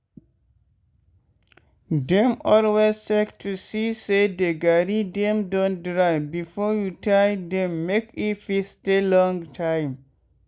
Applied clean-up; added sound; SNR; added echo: none; none; none; none.